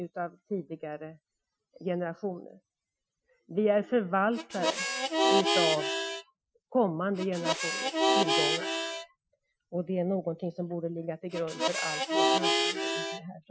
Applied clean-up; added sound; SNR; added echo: classical method Wiener filter.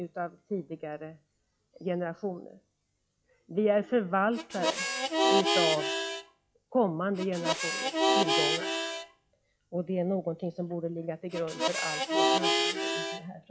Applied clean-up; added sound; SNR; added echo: classical method log-MMSE.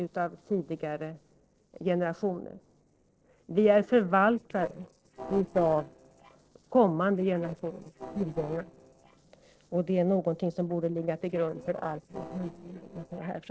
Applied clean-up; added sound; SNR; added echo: neural separator model SepFormer DNS4.